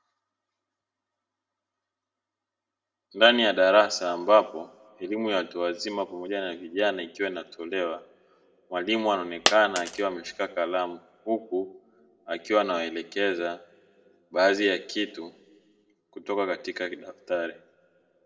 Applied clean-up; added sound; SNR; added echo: none; Coin (dropping); 4 dB; reverberation time 1.3 s.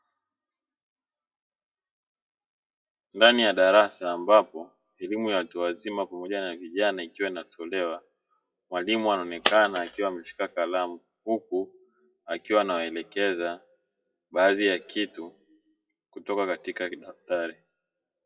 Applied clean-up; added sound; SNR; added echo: classical method WPE with log-MMSE.